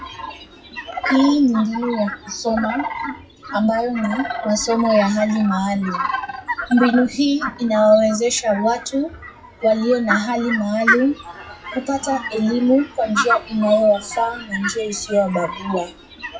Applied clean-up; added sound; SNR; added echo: classical method WPE with log-MMSE.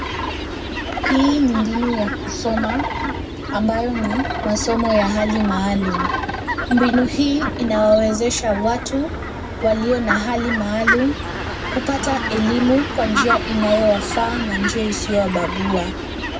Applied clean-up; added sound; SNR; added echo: none; Fowl; 4 dB; reverberation time 0.4 s.